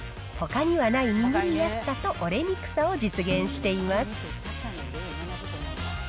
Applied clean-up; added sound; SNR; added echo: none; Snare drum; 13 dB; none.